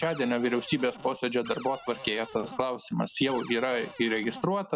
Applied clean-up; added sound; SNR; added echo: none; Cupboard open or close; 14 dB; none.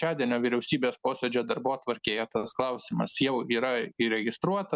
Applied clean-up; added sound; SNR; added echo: none; none; none; none.